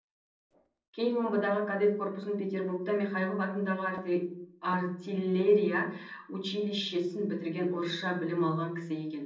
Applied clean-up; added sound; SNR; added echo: neural separator model SepFormer DNS4.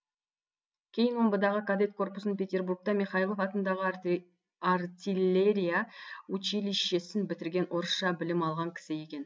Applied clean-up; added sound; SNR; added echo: none; none; none; none.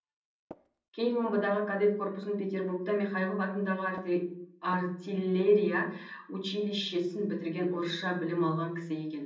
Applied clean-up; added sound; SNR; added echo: none; Tap; 20 dB; reverberation time 0.6 s.